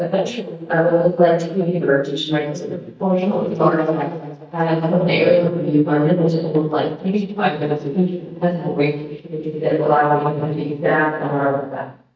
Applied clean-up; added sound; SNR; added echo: neural mask model DeepFilterNet 3.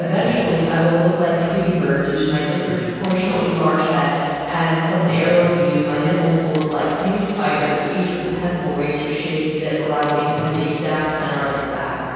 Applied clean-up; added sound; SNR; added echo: none; Coin (dropping); 19 dB; reverberation time 2.2 s.